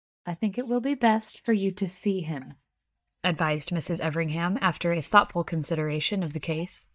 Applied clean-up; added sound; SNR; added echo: neural mask model DeepFilterNet 3.